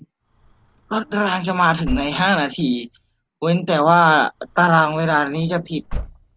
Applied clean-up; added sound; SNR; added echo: none; Slam / Car; 15 dB; none.